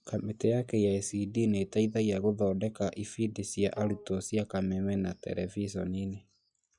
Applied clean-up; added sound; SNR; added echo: classical method log-MMSE.